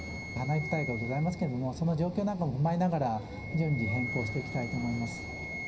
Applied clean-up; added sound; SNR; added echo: none; Wind instrument, woodwind instrument; 11 dB; reverberation time 0.4 s.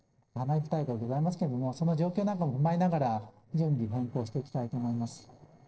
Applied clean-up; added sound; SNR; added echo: neural separator model SepFormer DNS4.